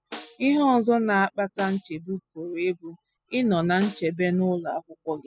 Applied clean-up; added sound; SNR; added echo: classical method spectral subtraction.